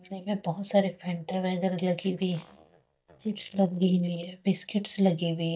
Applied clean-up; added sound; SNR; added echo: neural mask model DeepFilterNet 3.